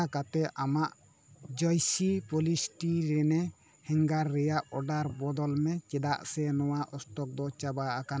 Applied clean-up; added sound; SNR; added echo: none; none; none; none.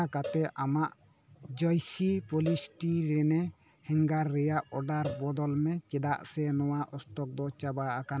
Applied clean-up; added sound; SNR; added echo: none; Cowbell; 17 dB; none.